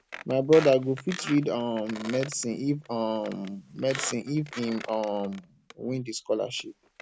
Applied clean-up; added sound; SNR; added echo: none; Squeak; 15 dB; none.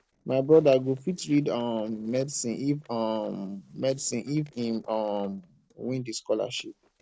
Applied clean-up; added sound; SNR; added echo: neural separator model SepFormer DNS4.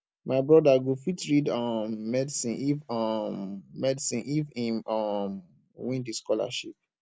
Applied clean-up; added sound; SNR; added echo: none; none; none; none.